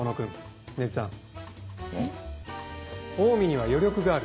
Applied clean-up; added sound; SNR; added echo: none; none; none; none.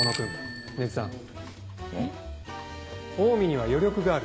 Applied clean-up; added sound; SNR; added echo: none; Bicycle bell; 9 dB; none.